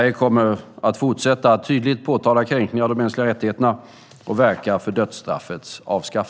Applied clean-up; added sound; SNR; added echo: none; none; none; none.